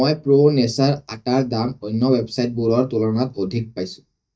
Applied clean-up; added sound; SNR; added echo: neural mask model DeepFilterNet 3.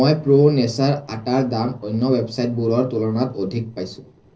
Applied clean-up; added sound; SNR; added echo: neural separator model SepFormer DNS4.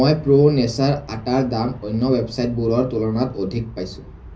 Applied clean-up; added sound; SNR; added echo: none; Aircraft; 20 dB; reverberation time 0.5 s.